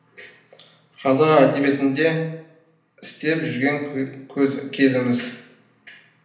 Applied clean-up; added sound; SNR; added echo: none; none; none; reverberation time 0.8 s.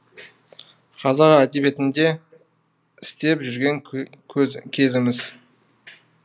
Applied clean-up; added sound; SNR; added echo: none; none; none; none.